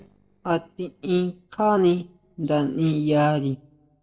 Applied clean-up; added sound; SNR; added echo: neural separator model SepFormer DNS4.